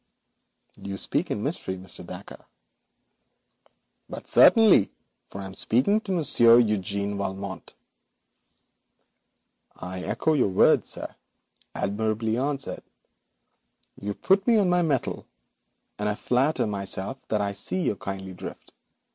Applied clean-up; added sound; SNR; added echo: none; none; none; none.